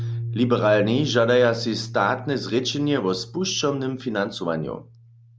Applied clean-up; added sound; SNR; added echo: none; Piano; 11 dB; none.